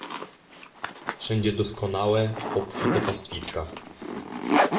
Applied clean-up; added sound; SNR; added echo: none; Zipper (clothing); 1 dB; reverberation time 0.6 s.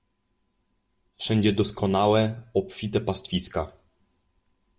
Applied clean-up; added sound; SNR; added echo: none; none; none; none.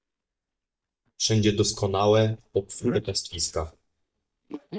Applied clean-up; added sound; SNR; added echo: neural mask model DeepFilterNet 3.